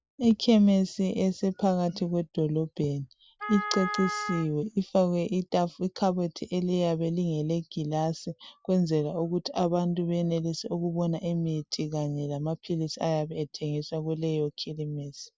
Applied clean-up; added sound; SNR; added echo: none; Wind instrument, woodwind instrument; 8 dB; none.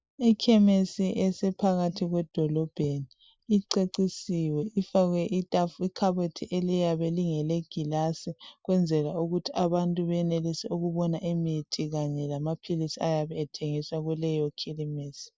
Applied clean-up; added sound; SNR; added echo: neural mask model Resemble Enhance denoiser.